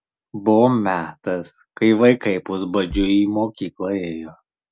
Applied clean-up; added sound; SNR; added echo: none; Bass drum; 11 dB; none.